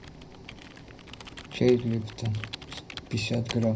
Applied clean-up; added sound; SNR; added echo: none; Computer keyboard; 15 dB; reverberation time 0.3 s.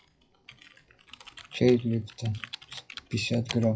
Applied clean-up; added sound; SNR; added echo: classical method WPE with log-MMSE.